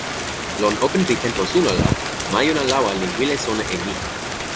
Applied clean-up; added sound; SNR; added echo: none; Rain; 4 dB; none.